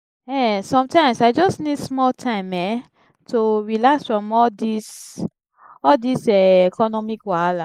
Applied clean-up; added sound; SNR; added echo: neural mask model Resemble Enhance denoiser.